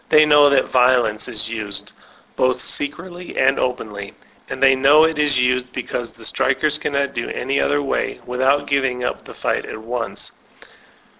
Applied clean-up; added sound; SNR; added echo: none; none; none; none.